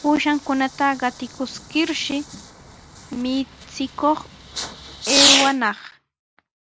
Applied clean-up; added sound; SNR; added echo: none; Fireworks; 2 dB; none.